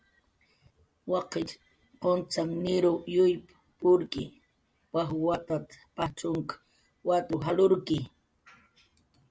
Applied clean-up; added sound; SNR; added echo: none; none; none; none.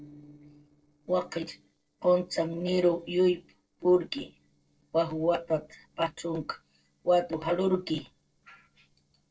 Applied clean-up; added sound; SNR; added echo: neural separator model SepFormer DNS4.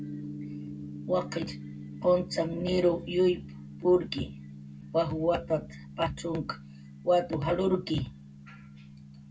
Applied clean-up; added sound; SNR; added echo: none; Gong; 13 dB; reverberation time 0.3 s.